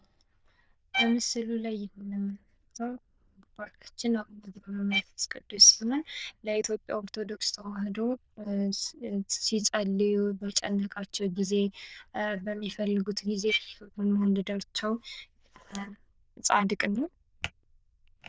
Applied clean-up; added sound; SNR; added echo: neural diffusion model UNIVERSE++.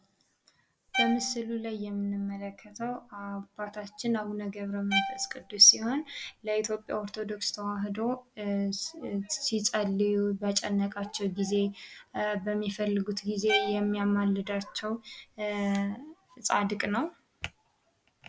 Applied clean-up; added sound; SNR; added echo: none; Bowed string instrument; 7 dB; none.